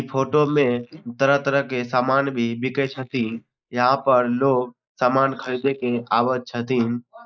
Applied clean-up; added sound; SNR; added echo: neural mask model Resemble Enhance denoiser.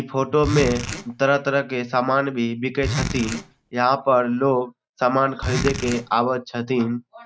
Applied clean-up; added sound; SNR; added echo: none; Zipper (clothing); 6 dB; none.